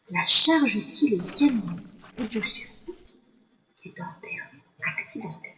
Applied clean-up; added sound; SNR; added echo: neural separator model SepFormer DNS4.